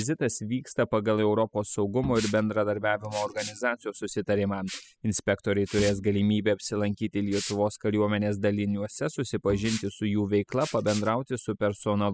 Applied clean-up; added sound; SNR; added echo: classical method spectral subtraction.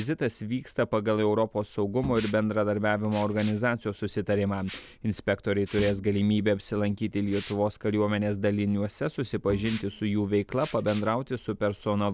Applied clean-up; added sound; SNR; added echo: none; Liquid + Bowed string instrument; 17 dB; none.